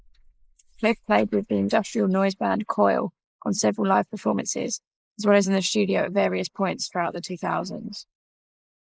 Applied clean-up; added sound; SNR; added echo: neural mask model Resemble Enhance denoiser.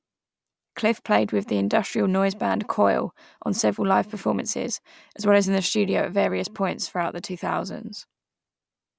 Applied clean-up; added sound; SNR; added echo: none; none; none; none.